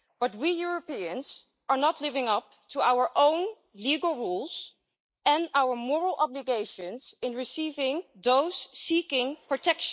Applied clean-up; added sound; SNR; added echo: neural mask model Resemble Enhance denoiser.